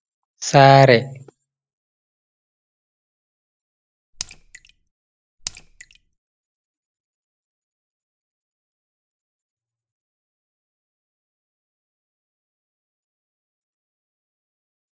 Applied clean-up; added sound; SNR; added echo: classical method spectral subtraction.